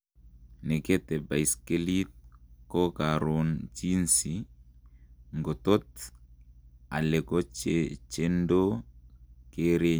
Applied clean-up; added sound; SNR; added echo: none; none; none; none.